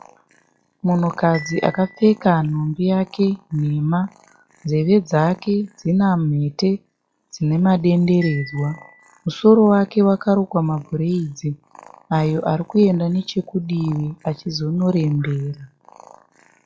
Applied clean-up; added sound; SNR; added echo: classical method log-MMSE.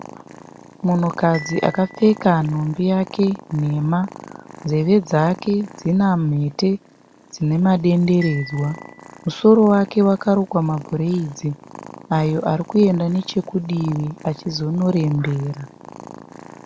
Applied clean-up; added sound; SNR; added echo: none; Purr + Glockenspiel; 19 dB; none.